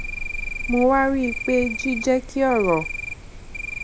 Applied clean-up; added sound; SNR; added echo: none; Cricket; 7 dB; none.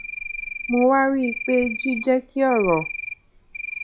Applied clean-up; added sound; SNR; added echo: classical method log-MMSE.